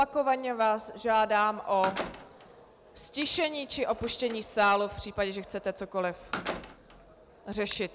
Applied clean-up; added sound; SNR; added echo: none; Slam; 14 dB; none.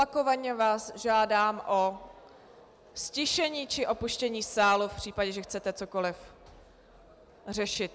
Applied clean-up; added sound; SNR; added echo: none; none; none; none.